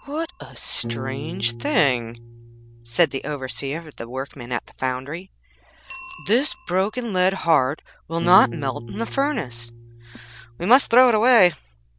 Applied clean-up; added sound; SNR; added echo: none; Bicycle bell + Piano; 14 dB; none.